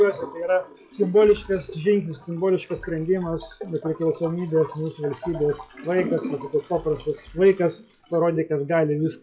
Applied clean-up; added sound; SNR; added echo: classical method log-MMSE.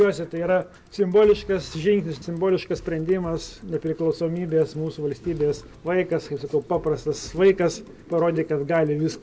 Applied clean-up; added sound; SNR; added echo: none; none; none; none.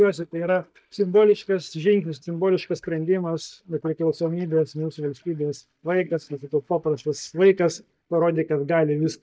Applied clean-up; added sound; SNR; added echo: neural mask model DeepFilterNet 3.